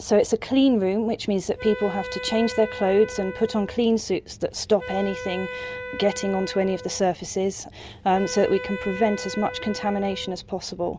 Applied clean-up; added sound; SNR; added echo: none; Wind instrument, woodwind instrument; 12 dB; none.